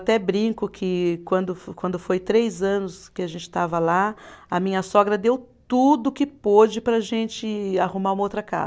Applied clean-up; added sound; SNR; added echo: none; none; none; none.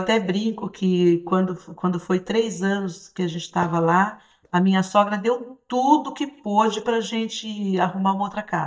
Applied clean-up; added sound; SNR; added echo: neural mask model DeepFilterNet 3.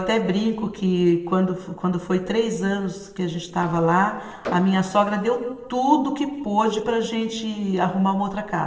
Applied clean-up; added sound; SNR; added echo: neural separator model SepFormer DNS4.